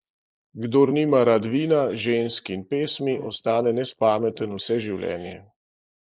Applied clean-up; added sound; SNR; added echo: neural mask model Resemble Enhance denoiser.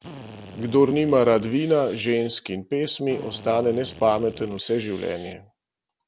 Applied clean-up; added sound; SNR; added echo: none; Drill; 20 dB; none.